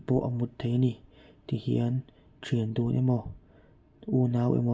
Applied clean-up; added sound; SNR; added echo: none; none; none; reverberation time 0.2 s.